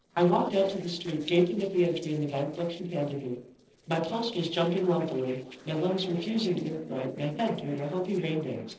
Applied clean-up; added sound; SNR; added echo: neural separator model SepFormer DNS4.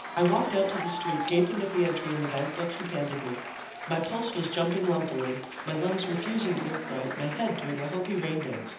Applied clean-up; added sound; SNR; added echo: none; Applause / Crowd / Cheering; 8 dB; reverberation time 0.8 s.